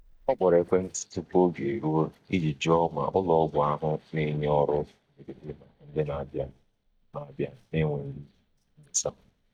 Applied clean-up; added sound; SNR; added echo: neural mask model DeepFilterNet 3.